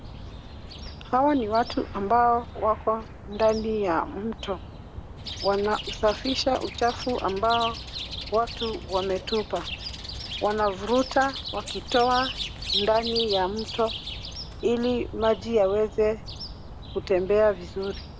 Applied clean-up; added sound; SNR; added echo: none; Chirp, tweet; 10 dB; none.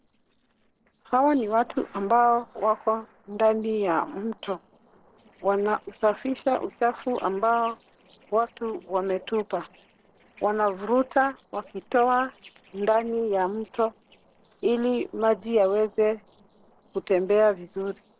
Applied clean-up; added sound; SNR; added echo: neural separator model SepFormer DNS4.